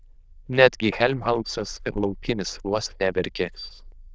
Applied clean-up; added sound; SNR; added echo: neural diffusion model UNIVERSE++.